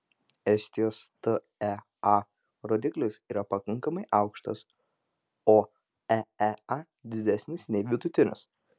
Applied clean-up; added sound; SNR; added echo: none; none; none; none.